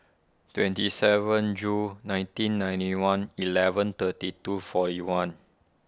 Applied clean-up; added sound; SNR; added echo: none; none; none; none.